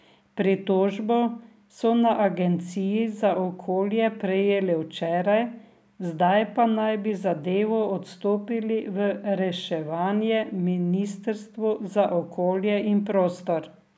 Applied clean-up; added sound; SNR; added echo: none; none; none; none.